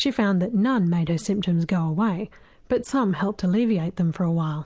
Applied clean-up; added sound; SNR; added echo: none; none; none; none.